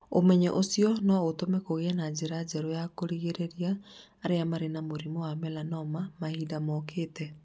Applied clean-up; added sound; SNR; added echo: none; none; none; none.